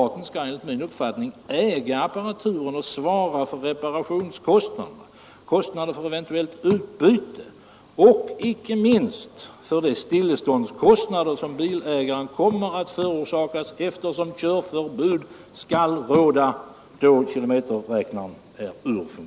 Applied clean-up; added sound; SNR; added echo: none; none; none; none.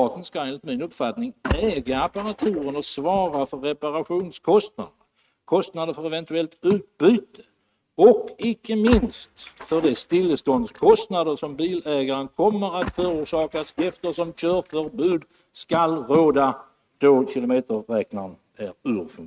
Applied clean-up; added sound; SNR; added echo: neural mask model RNNoise.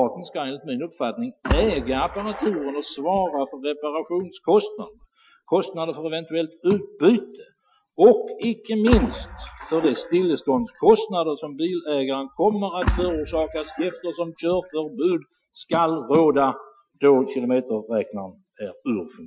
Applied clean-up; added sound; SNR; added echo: classical method Wiener filter.